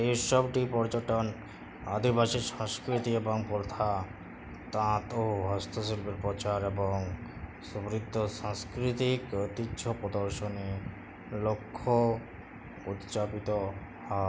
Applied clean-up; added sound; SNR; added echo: none; none; none; none.